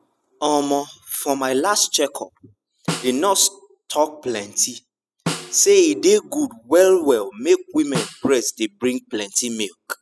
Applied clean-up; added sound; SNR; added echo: classical method spectral subtraction.